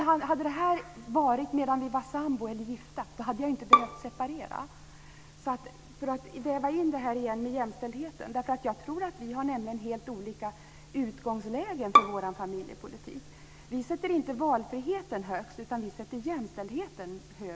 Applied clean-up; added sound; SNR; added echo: none; Bowed string instrument; -4 dB; none.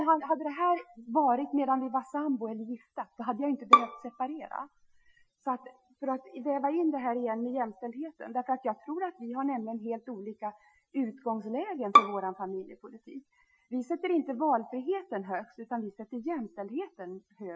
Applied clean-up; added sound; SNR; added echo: classical method Wiener filter.